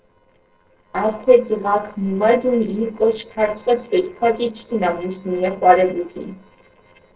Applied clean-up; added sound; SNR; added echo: neural separator model SepFormer DNS4.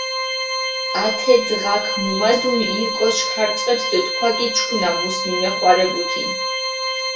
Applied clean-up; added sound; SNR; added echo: none; Organ; 2 dB; reverberation time 0.2 s.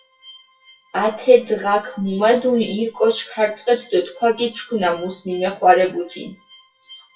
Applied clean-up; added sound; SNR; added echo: classical method WPE with log-MMSE.